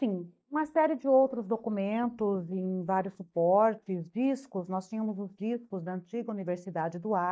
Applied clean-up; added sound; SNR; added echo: neural mask model DeepFilterNet 3.